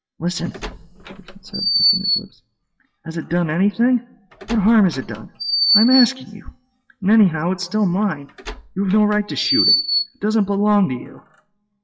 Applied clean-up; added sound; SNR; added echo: classical method WPE with log-MMSE.